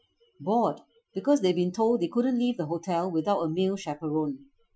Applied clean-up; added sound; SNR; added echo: classical method Wiener filter.